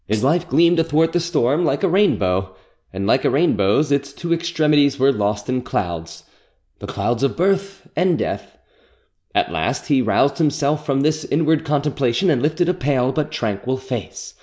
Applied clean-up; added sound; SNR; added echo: neural mask model Resemble Enhance denoiser.